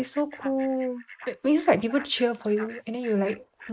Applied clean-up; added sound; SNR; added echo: neural mask model Resemble Enhance denoiser.